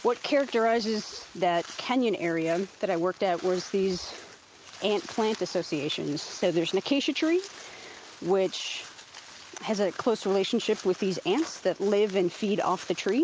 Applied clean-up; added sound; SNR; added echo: none; none; none; none.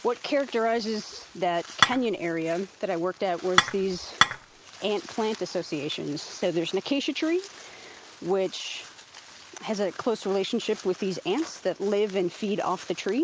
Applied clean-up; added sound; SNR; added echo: none; Dishes, pots, and pans / Chink, clink; -4 dB; none.